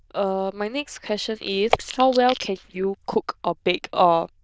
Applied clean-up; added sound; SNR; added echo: neural diffusion model UNIVERSE++.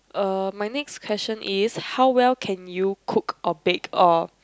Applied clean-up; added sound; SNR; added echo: none; none; none; none.